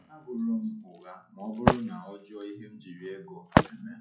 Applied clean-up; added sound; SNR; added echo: classical method WPE with log-MMSE.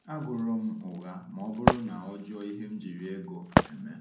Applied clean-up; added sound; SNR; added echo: none; Wood; -4 dB; reverberation time 0.5 s.